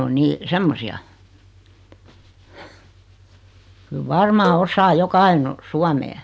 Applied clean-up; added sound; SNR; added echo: none; Cowbell; 13 dB; none.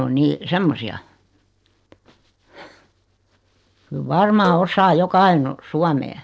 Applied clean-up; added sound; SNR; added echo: neural separator model SepFormer DNS4.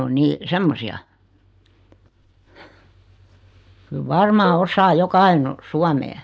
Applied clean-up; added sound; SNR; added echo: neural mask model DeepFilterNet 3.